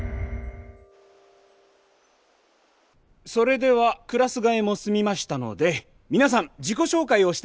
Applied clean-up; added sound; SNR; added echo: none; none; none; none.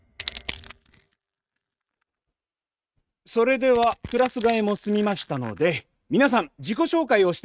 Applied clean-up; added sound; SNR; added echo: neural mask model RNNoise.